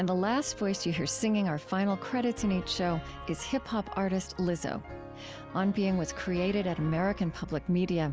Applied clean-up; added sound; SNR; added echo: none; none; none; none.